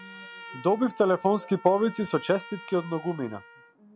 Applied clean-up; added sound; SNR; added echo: none; Trumpet; 18 dB; none.